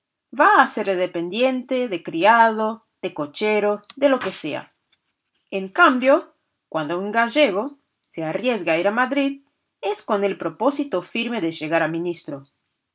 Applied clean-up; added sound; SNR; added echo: none; none; none; none.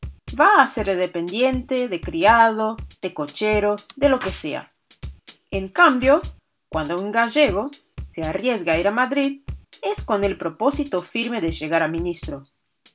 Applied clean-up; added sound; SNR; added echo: none; Bass drum / Drum kit; 16 dB; none.